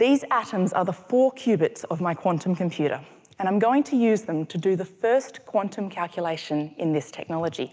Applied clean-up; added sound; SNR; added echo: none; none; none; none.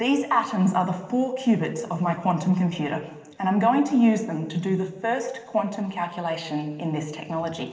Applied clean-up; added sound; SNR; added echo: none; none; none; reverberation time 0.9 s.